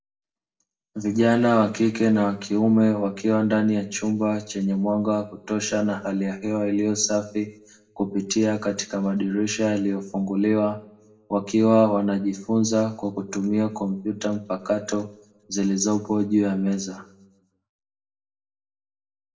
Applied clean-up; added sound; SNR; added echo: none; none; none; reverberation time 0.4 s.